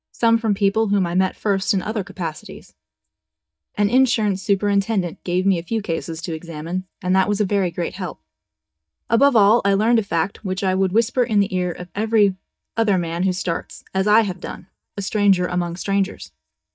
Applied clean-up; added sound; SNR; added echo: neural mask model DeepFilterNet 3.